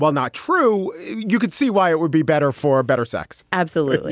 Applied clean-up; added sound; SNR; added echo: none; none; none; none.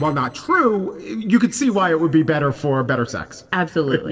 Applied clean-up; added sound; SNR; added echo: neural separator model SepFormer DNS4.